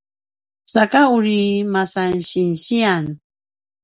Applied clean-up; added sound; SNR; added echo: none; none; none; none.